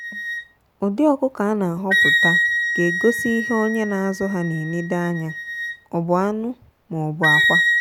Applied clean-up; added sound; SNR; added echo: none; Wind instrument, woodwind instrument; 0 dB; none.